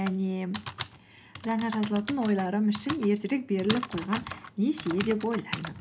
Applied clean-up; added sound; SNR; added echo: none; Typing; 8 dB; none.